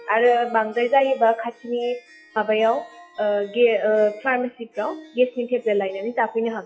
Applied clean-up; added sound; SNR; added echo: classical method log-MMSE.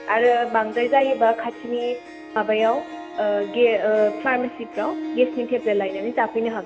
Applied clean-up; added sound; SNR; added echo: none; Harp; 13 dB; none.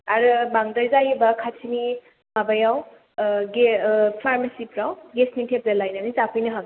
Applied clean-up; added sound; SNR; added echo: none; none; none; none.